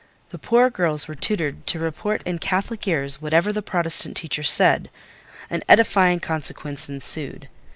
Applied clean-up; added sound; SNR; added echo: neural mask model Resemble Enhance denoiser.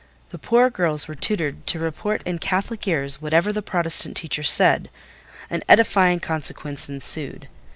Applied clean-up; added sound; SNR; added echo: none; Tick-tock; 18 dB; none.